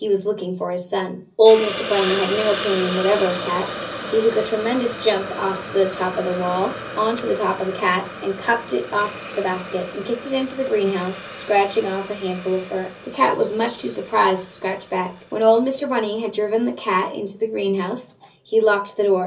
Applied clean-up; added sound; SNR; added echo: none; Hiss; 12 dB; reverberation time 0.5 s.